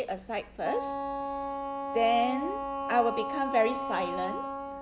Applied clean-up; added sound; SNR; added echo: none; Wind instrument, woodwind instrument; 4 dB; none.